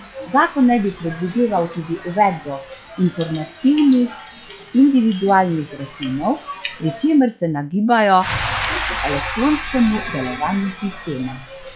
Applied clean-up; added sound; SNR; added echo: classical method log-MMSE.